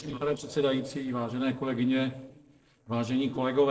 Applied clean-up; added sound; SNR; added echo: neural separator model SepFormer DNS4.